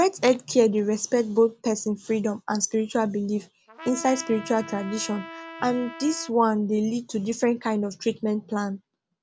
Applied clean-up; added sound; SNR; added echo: none; Trumpet; 15 dB; none.